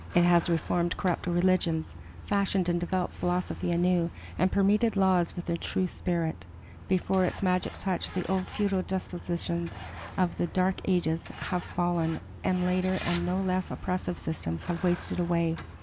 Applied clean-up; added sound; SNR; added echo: none; Truck; 14 dB; none.